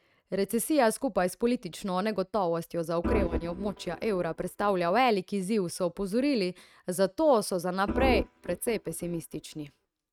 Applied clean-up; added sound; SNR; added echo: neural mask model RNNoise.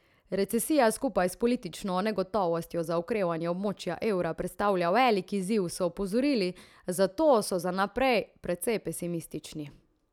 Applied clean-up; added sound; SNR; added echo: none; none; none; none.